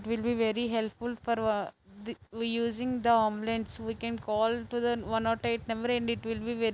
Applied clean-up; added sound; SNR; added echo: none; none; none; none.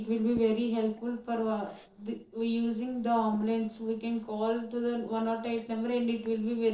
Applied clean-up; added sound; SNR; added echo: neural separator model SepFormer DNS4.